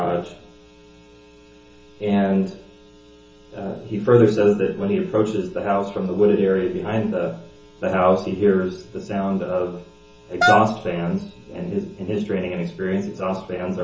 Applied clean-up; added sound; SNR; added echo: none; Wind instrument, woodwind instrument; -2 dB; reverberation time 0.8 s.